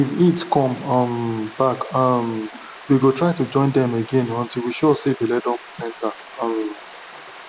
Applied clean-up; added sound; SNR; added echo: none; Stream; 17 dB; none.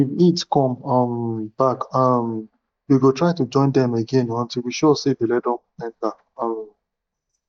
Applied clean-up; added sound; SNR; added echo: neural mask model DeepFilterNet 3.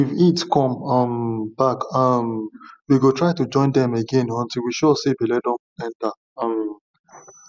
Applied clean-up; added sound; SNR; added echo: none; none; none; none.